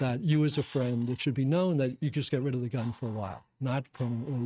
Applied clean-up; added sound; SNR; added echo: neural mask model RNNoise.